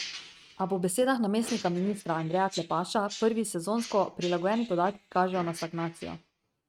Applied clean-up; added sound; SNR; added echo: neural mask model RNNoise.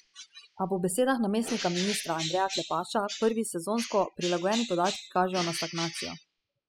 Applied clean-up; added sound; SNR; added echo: classical method spectral subtraction.